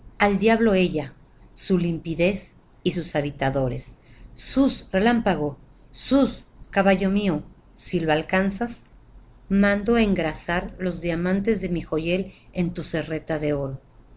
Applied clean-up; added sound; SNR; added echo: none; none; none; none.